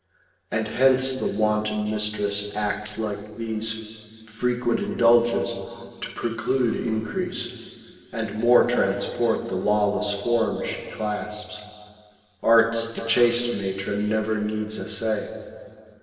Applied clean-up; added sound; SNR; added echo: neural separator model SepFormer DNS4.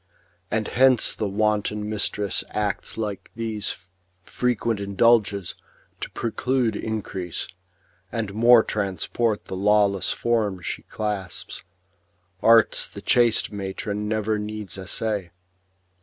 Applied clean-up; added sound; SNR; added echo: none; none; none; none.